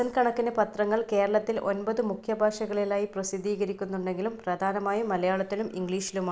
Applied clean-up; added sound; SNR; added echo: none; none; none; none.